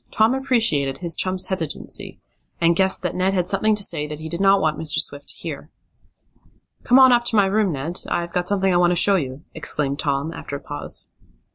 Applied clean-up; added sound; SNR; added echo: none; none; none; none.